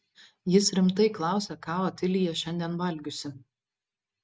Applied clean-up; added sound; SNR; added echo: none; none; none; none.